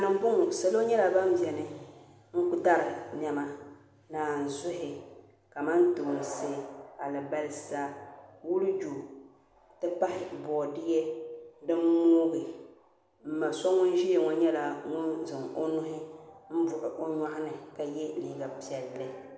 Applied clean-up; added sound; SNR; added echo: none; none; none; none.